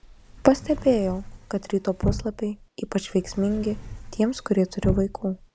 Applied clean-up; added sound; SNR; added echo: none; Sliding door / Slam / Wood; 8 dB; none.